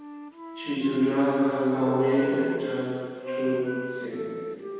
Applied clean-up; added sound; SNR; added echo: none; Wind instrument, woodwind instrument; 9 dB; reverberation time 2.1 s.